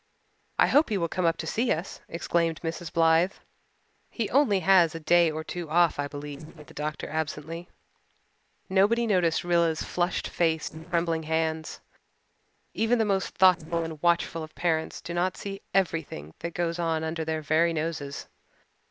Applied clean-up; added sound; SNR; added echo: neural separator model SepFormer DNS4.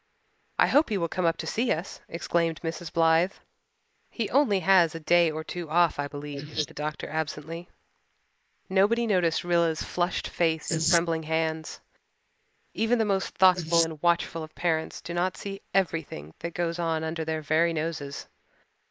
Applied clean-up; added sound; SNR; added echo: neural mask model Resemble Enhance denoiser.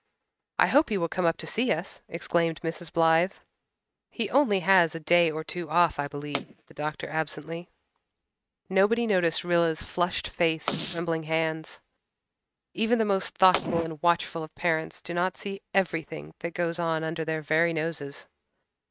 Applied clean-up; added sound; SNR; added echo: neural mask model RNNoise.